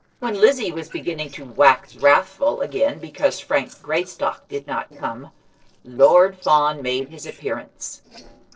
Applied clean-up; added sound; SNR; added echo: neural separator model SepFormer DNS4.